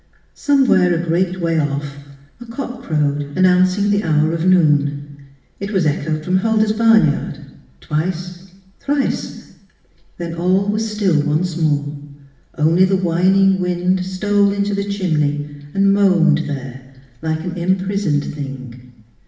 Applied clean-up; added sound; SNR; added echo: none; none; none; reverberation time 0.9 s.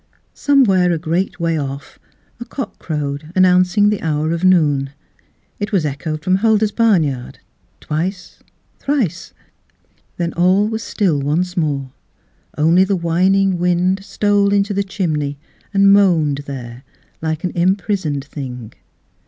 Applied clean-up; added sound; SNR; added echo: none; none; none; none.